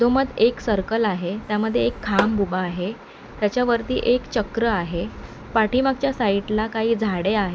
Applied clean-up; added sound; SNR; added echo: none; Tap / Hammer; 8 dB; none.